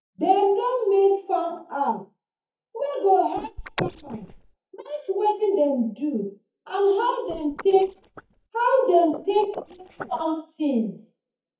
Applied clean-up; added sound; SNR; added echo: neural mask model DeepFilterNet 3.